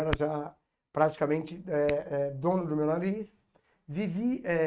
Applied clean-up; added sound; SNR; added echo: neural mask model RNNoise.